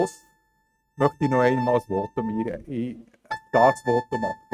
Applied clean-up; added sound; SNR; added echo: neural mask model RNNoise.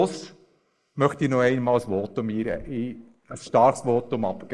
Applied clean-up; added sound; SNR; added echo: neural mask model Resemble Enhance denoiser.